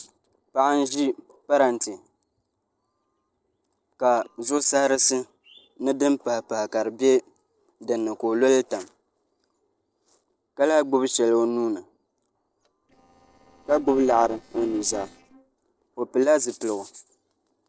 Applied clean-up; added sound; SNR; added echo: neural separator model SepFormer DNS4.